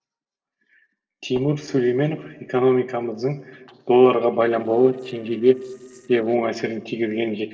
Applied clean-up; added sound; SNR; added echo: neural separator model SepFormer DNS4.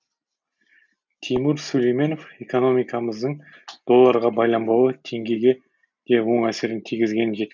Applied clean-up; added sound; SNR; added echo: none; none; none; none.